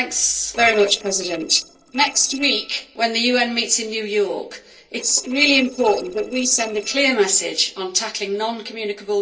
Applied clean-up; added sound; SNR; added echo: neural separator model SepFormer DNS4.